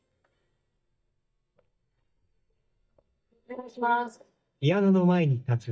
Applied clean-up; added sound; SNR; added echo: neural mask model DeepFilterNet 3.